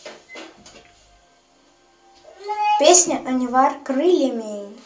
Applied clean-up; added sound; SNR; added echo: none; none; none; reverberation time 0.3 s.